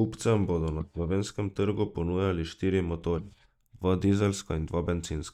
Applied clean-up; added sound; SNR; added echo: neural mask model DeepFilterNet 3.